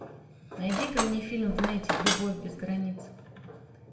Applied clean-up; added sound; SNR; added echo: none; Cutlery, silverware; -1 dB; reverberation time 0.7 s.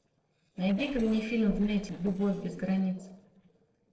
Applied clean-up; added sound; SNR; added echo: neural separator model SepFormer DNS4.